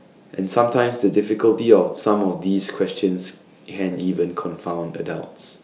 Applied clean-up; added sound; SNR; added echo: none; none; none; none.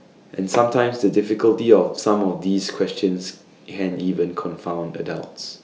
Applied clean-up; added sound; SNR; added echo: none; Hammer; 13 dB; none.